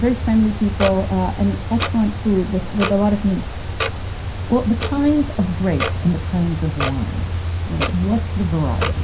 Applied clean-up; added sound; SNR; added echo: none; Clock; 3 dB; reverberation time 0.3 s.